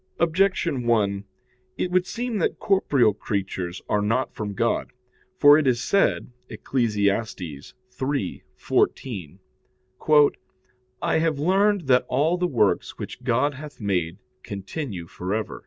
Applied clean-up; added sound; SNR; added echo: none; none; none; none.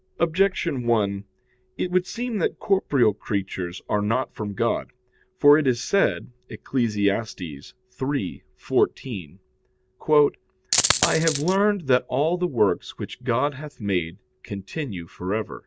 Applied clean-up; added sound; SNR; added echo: none; Coin (dropping); -1 dB; none.